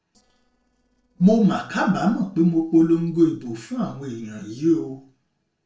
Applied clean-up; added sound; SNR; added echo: neural separator model SepFormer DNS4.